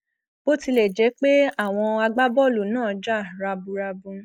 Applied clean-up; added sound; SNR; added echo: neural mask model Resemble Enhance denoiser.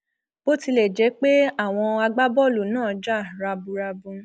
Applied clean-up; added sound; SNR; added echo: none; none; none; none.